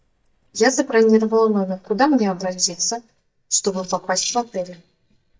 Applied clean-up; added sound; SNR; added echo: neural mask model DeepFilterNet 3.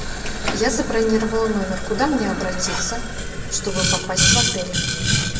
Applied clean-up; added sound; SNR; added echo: none; Boiling; -1 dB; reverberation time 0.8 s.